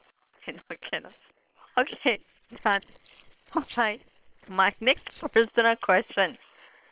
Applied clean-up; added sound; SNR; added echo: neural separator model SepFormer WHAM!.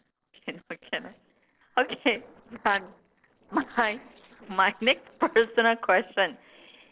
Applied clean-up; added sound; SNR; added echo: neural separator model SepFormer DNS4.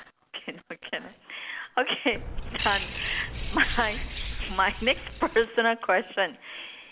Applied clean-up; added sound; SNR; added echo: none; Bird; 5 dB; none.